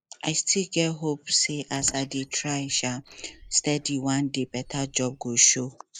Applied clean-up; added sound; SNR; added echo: neural mask model Resemble Enhance denoiser.